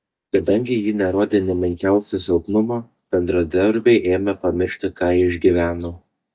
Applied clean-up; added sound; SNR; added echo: neural mask model DeepFilterNet 3.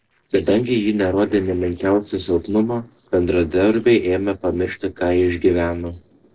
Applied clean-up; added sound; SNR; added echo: neural separator model SepFormer DNS4.